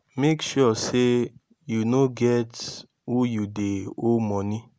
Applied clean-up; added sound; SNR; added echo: none; none; none; none.